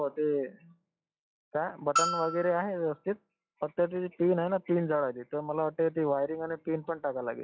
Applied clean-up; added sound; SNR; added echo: classical method log-MMSE.